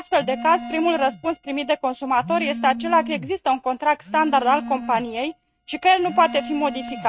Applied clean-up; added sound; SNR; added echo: neural mask model RNNoise.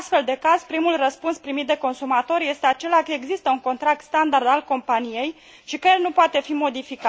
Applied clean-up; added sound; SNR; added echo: none; none; none; none.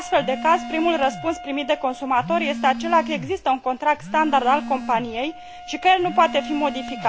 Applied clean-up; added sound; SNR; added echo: none; Telephone + Wind instrument, woodwind instrument; 11 dB; none.